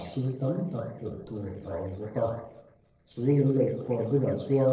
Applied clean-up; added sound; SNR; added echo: neural separator model SepFormer DNS4.